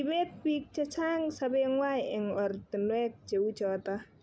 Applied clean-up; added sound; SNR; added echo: none; none; none; none.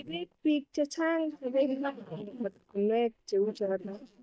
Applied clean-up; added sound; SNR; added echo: neural mask model DeepFilterNet 3.